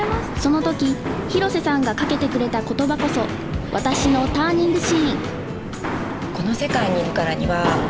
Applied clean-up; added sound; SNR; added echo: none; Walk, footsteps; 5 dB; none.